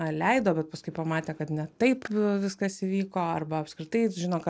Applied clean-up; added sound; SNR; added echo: none; none; none; none.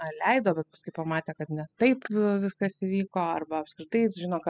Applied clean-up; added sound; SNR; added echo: classical method spectral subtraction.